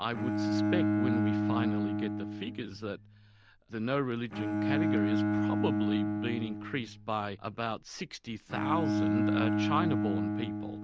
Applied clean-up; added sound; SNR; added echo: none; Bowed string instrument; -5 dB; none.